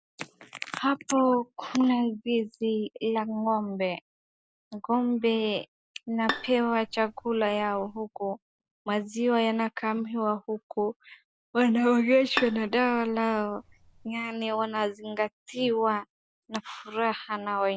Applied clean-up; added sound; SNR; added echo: none; Bowed string instrument; 11 dB; none.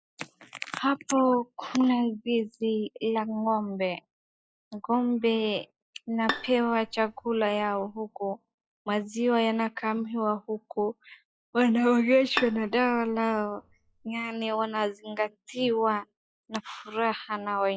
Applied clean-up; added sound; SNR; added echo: classical method log-MMSE.